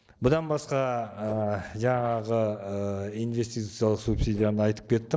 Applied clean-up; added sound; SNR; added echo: neural separator model SepFormer DNS4.